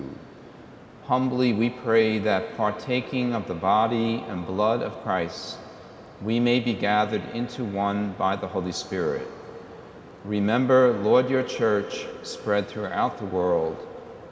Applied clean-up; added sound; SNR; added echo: none; none; none; none.